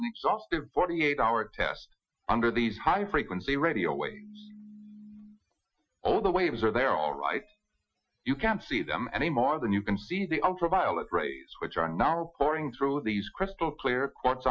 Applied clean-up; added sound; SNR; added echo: classical method Wiener filter.